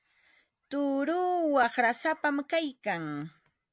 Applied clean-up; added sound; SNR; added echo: none; none; none; none.